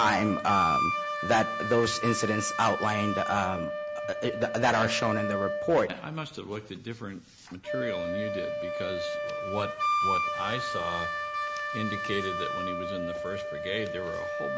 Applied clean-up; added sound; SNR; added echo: none; Wind instrument, woodwind instrument; 1 dB; none.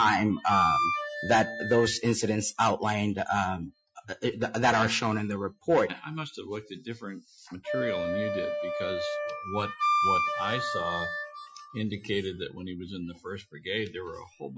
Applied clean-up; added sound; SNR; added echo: classical method Wiener filter.